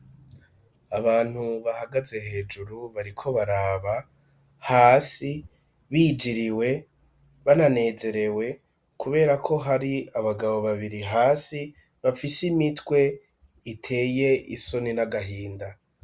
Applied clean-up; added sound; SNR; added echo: none; none; none; none.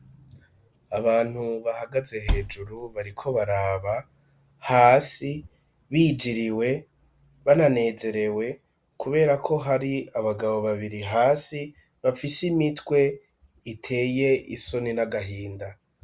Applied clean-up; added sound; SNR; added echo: none; Cupboard open or close; 3 dB; none.